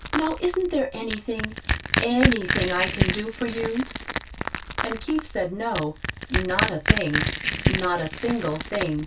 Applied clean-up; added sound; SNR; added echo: none; Crushing; 0 dB; reverberation time 0.2 s.